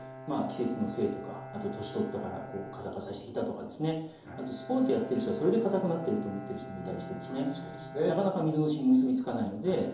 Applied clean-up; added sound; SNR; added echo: none; Bowed string instrument; 14 dB; reverberation time 2.8 s.